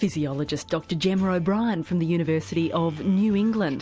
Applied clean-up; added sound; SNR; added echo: none; none; none; none.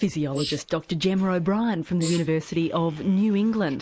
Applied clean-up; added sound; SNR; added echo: neural mask model Resemble Enhance denoiser.